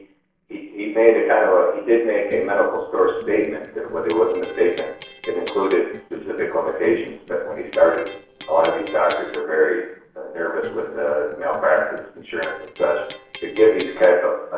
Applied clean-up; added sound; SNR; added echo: neural separator model SepFormer DNS4.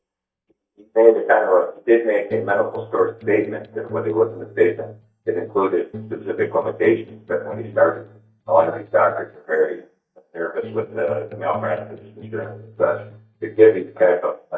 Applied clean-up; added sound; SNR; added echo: neural mask model DeepFilterNet 3.